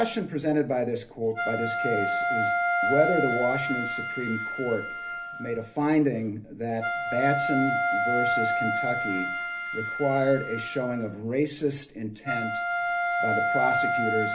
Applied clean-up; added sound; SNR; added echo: none; Wind instrument, woodwind instrument; 0 dB; reverberation time 0.3 s.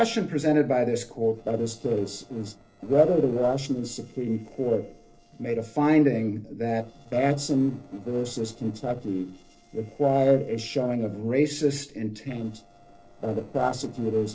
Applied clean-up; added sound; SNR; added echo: neural separator model SepFormer DNS4.